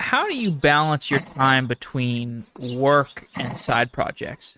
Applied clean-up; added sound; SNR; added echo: neural mask model RNNoise.